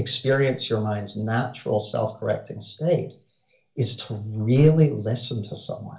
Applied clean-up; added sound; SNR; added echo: none; none; none; reverberation time 0.3 s.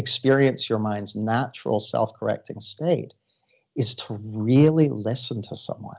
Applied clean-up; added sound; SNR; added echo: none; none; none; none.